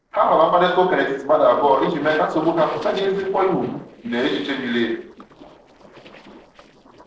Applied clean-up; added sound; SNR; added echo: neural separator model SepFormer DNS4.